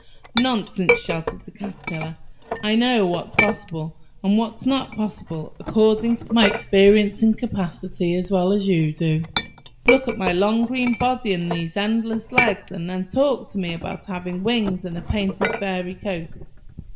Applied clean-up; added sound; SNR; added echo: none; Chink, clink; 7 dB; reverberation time 0.5 s.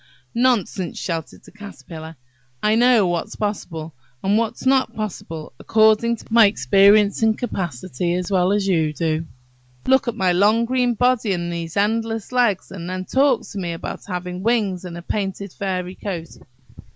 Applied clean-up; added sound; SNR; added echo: none; none; none; none.